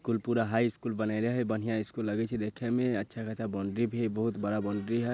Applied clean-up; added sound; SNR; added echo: none; none; none; none.